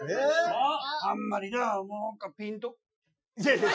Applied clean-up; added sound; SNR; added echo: classical method Wiener filter.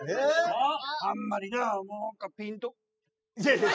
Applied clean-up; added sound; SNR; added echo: classical method spectral subtraction.